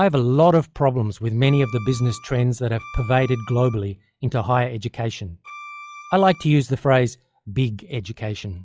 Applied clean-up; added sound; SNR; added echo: classical method log-MMSE.